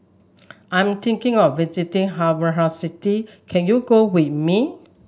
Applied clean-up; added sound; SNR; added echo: none; none; none; none.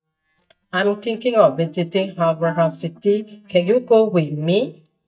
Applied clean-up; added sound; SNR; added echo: neural mask model DeepFilterNet 3.